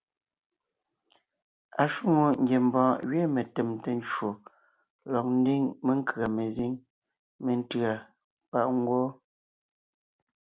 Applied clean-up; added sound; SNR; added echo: none; none; none; none.